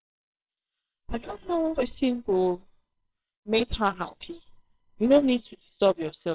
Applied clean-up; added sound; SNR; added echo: neural separator model SepFormer WHAMR!.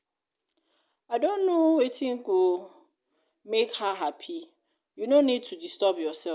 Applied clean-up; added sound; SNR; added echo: none; none; none; none.